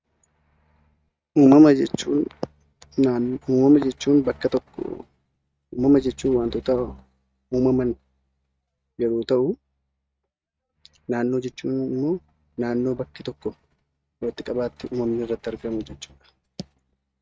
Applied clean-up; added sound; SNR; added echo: neural mask model RNNoise.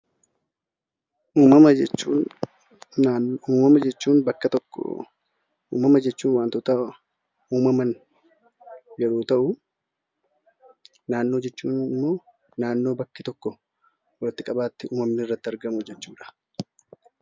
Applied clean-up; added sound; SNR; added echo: none; none; none; none.